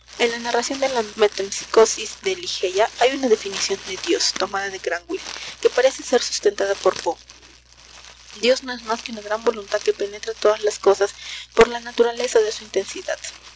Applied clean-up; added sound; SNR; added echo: none; Crumpling, crinkling; 17 dB; none.